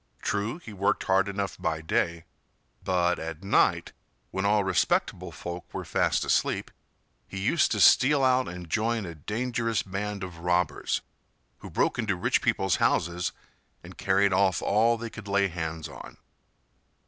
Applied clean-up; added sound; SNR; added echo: none; none; none; none.